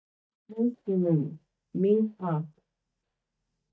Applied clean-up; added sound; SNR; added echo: neural mask model DeepFilterNet 3.